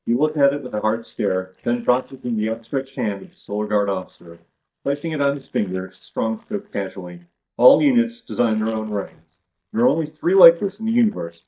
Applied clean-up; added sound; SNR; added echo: neural mask model DeepFilterNet 3.